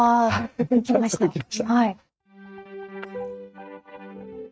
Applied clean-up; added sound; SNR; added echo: neural mask model RNNoise.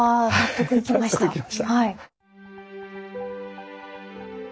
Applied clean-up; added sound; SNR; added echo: none; none; none; none.